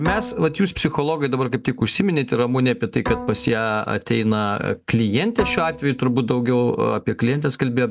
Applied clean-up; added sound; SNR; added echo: none; Bowed string instrument; 14 dB; none.